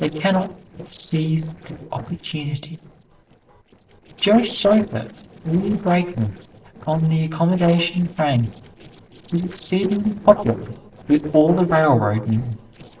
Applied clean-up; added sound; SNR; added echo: neural separator model SepFormer DNS4.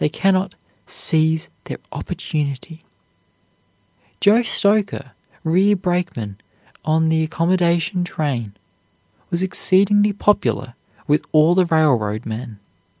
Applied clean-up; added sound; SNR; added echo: none; none; none; none.